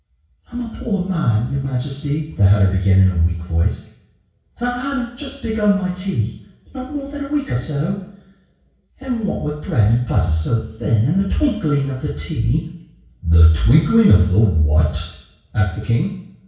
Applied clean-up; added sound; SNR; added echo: none; none; none; reverberation time 0.6 s.